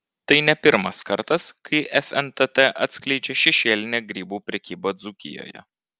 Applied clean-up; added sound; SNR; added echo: none; none; none; none.